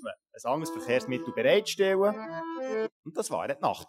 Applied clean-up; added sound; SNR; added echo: classical method Wiener filter.